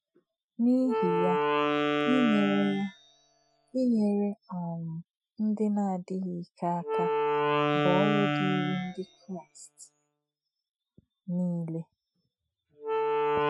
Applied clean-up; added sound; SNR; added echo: classical method Wiener filter.